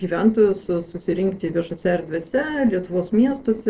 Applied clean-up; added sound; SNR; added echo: neural separator model SepFormer DNS4.